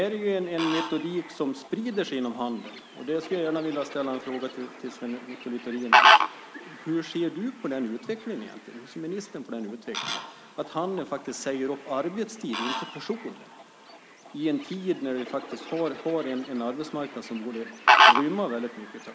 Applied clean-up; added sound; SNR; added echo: none; Fowl; -2 dB; none.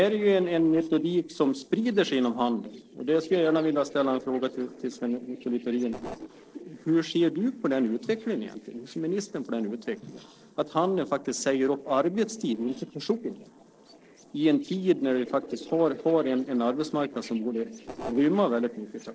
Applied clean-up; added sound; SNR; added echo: neural separator model SepFormer DNS4.